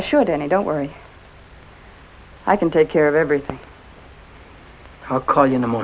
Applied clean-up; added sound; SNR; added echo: none; none; none; none.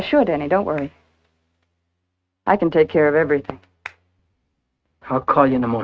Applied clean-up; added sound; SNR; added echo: neural mask model RNNoise.